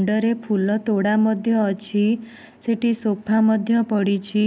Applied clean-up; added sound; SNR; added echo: none; none; none; none.